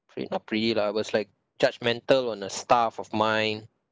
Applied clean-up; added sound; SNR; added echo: none; none; none; none.